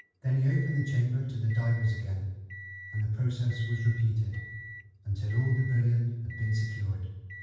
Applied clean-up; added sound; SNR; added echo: none; Microwave oven; 18 dB; reverberation time 1.2 s.